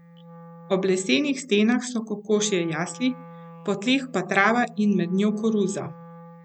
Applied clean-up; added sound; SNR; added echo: none; Wind instrument, woodwind instrument; 20 dB; none.